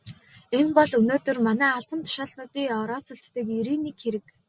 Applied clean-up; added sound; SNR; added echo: none; none; none; none.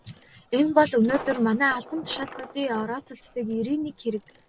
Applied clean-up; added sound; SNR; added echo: none; Coin (dropping); 17 dB; none.